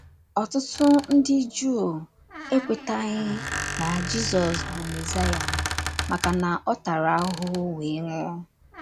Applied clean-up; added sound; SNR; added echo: none; Squeak; 8 dB; none.